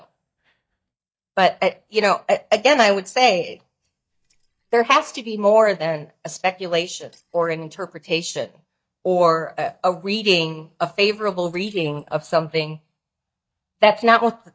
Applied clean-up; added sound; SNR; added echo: neural mask model DeepFilterNet 3.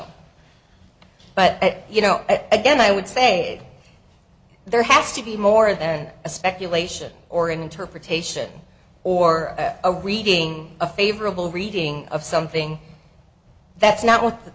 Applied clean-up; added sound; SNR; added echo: none; none; none; none.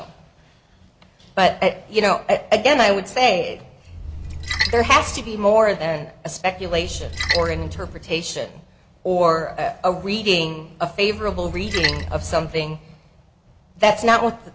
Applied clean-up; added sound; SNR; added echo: none; Splash, splatter; 7 dB; none.